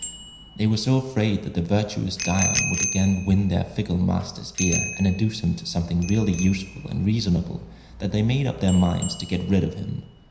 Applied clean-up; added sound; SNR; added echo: none; Bicycle bell; 10 dB; reverberation time 0.9 s.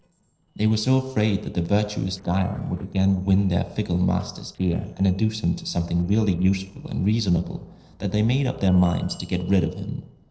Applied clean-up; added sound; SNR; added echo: neural separator model SepFormer DNS4.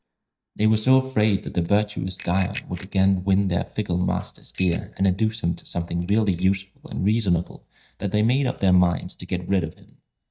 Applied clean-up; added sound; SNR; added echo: neural mask model DeepFilterNet 3.